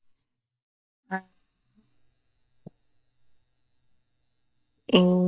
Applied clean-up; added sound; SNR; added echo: neural mask model DeepFilterNet 3.